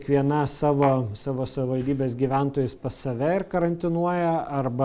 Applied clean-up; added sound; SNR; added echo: none; Tap; 12 dB; none.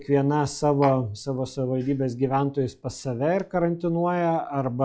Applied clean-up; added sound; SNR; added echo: classical method log-MMSE.